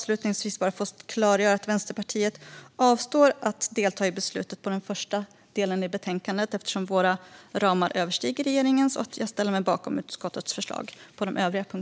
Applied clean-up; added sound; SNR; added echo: none; none; none; none.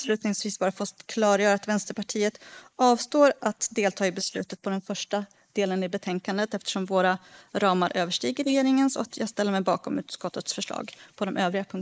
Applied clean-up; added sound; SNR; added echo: neural mask model Resemble Enhance denoiser.